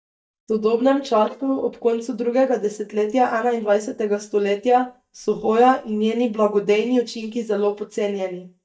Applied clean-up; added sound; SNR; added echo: neural mask model DeepFilterNet 3.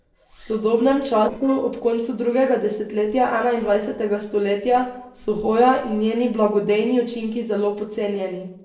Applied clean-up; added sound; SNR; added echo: neural separator model SepFormer DNS4.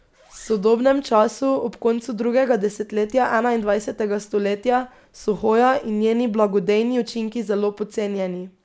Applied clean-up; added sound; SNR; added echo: none; none; none; none.